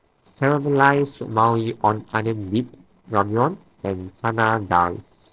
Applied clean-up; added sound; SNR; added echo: neural separator model SepFormer DNS4.